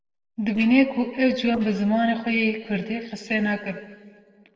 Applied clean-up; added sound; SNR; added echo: neural separator model SepFormer DNS4.